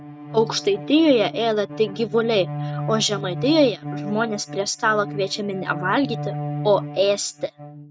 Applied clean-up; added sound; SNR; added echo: neural mask model RNNoise.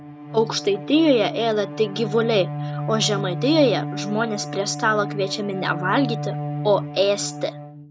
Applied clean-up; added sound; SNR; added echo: none; Bowed string instrument; 7 dB; none.